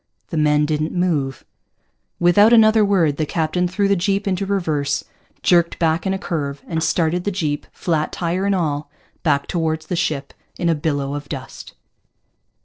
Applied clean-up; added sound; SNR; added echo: neural separator model SepFormer DNS4.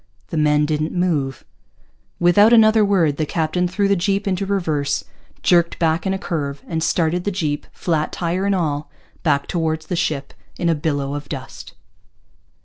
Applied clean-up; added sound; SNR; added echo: none; none; none; none.